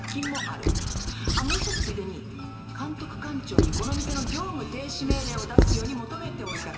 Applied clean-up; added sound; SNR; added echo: none; Squeak / Writing; -5 dB; reverberation time 3.0 s.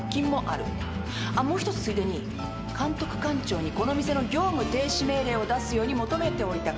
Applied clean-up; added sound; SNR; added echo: none; none; none; none.